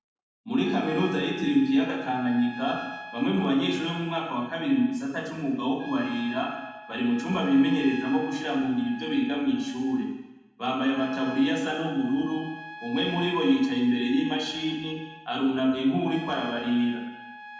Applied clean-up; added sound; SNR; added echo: none; Trumpet; 16 dB; reverberation time 1.0 s.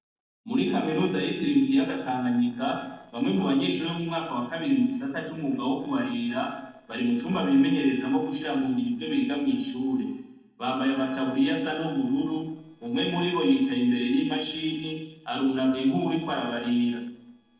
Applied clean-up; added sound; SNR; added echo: neural separator model SepFormer DNS4.